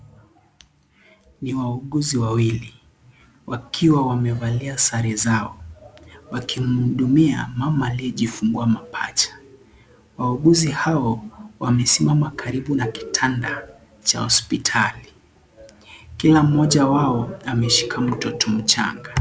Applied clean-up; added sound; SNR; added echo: none; none; none; none.